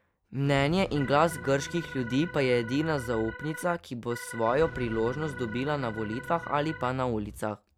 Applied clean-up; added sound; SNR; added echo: none; Organ + Car; 12 dB; none.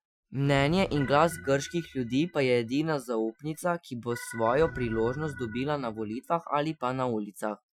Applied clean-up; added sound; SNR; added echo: classical method Wiener filter.